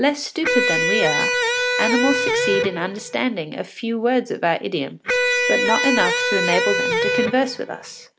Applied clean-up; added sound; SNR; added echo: none; Electric guitar; -2 dB; none.